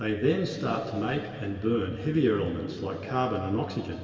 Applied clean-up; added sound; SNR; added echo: none; none; none; reverberation time 2.5 s.